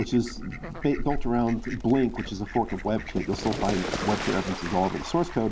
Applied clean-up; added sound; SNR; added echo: none; Fowl; 7 dB; none.